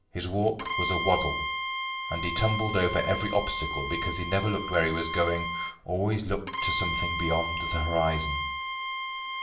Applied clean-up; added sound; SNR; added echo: none; Bowed string instrument; 3 dB; reverberation time 0.4 s.